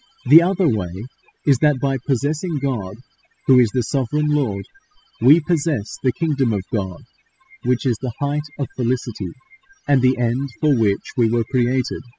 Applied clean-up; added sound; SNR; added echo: classical method spectral subtraction.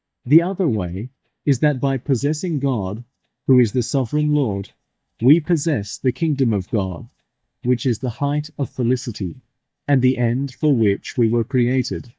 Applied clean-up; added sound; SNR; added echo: neural mask model DeepFilterNet 3.